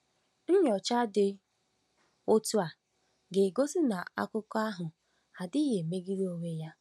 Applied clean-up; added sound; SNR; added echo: none; none; none; none.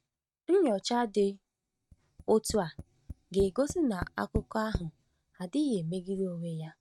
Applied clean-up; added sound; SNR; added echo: neural mask model RNNoise.